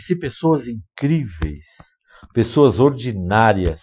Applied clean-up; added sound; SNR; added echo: classical method Wiener filter.